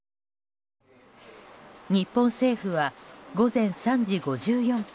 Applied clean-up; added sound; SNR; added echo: none; none; none; none.